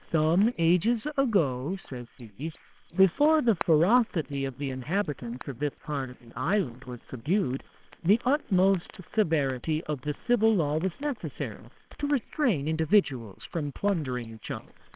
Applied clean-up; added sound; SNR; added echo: neural separator model SepFormer WHAMR!.